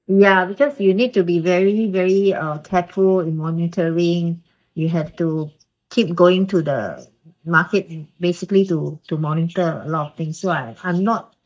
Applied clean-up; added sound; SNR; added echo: neural mask model DeepFilterNet 3.